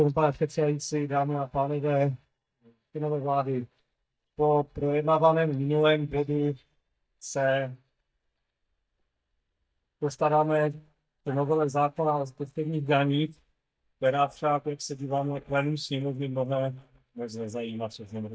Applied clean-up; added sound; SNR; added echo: neural mask model DeepFilterNet 3.